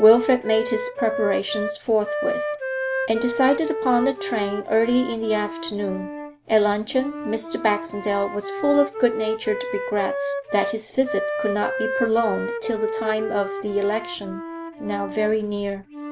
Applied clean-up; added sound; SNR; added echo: none; Wind instrument, woodwind instrument; 6 dB; none.